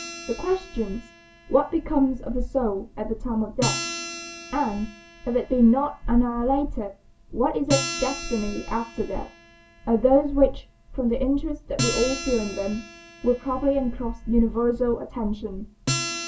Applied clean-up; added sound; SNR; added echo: none; Acoustic guitar; 11 dB; reverberation time 0.2 s.